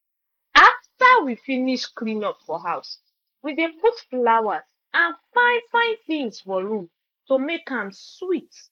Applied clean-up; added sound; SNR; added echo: neural mask model Resemble Enhance denoiser.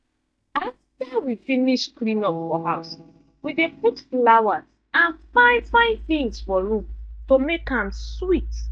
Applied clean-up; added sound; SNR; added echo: neural mask model DeepFilterNet 3.